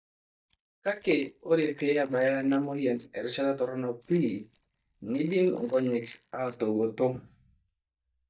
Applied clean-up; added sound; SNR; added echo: neural mask model DeepFilterNet 3.